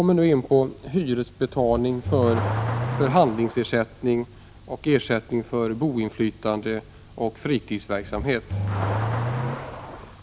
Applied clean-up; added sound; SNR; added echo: none; Accelerating, revving, vroom / Car; 7 dB; none.